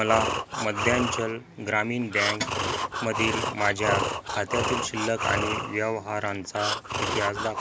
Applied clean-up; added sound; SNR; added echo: none; Breathing; 2 dB; none.